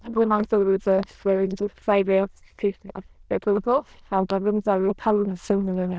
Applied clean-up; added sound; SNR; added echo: neural diffusion model UNIVERSE++.